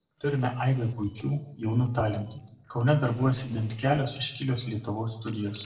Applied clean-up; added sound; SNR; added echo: neural separator model SepFormer DNS4.